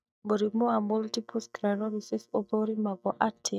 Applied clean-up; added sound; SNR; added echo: neural mask model DeepFilterNet 3.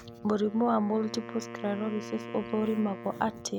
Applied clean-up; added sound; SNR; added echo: none; Wind instrument, woodwind instrument; 12 dB; none.